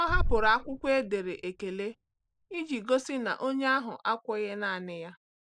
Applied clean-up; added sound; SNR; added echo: neural mask model DeepFilterNet 3.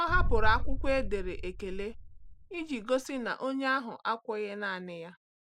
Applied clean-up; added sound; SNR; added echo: none; Boom; -3 dB; none.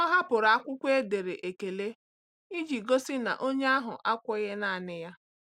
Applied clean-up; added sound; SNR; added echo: none; none; none; none.